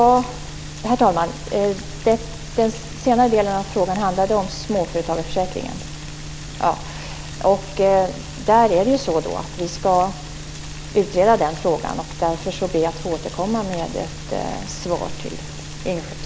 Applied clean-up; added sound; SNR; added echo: none; Boiling; 19 dB; none.